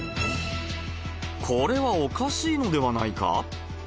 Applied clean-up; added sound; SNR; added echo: none; none; none; none.